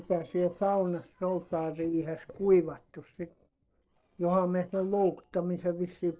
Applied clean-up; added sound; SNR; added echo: neural separator model SepFormer DNS4.